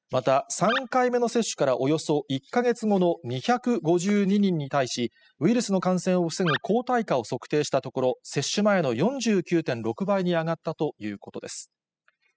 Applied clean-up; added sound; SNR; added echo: classical method spectral subtraction.